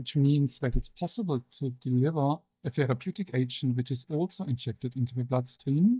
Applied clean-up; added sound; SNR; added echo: neural mask model DeepFilterNet 3.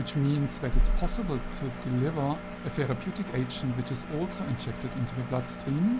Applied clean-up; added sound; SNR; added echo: none; Engine; 11 dB; none.